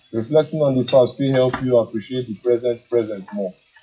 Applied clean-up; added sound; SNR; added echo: classical method WPE with log-MMSE.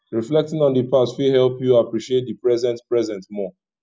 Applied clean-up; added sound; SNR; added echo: none; none; none; none.